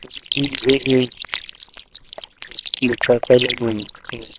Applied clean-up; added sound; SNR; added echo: neural separator model SepFormer WHAMR!.